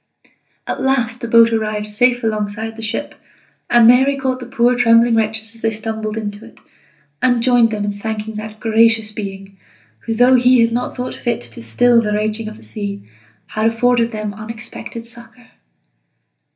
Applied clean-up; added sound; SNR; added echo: none; none; none; reverberation time 0.3 s.